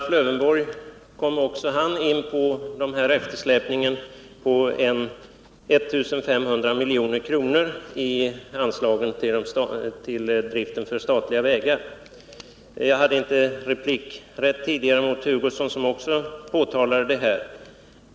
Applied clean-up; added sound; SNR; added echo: none; none; none; none.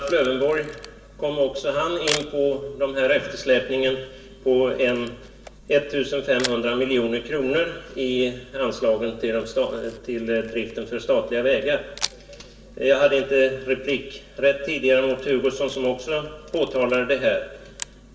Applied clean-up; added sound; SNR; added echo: none; Camera; 18 dB; reverberation time 0.3 s.